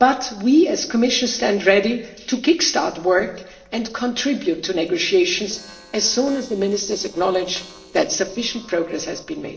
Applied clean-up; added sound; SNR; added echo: neural separator model SepFormer DNS4.